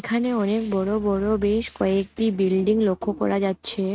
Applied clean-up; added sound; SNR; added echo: neural mask model RNNoise.